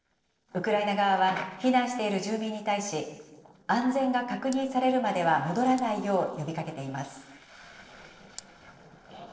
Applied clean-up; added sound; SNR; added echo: neural separator model SepFormer DNS4.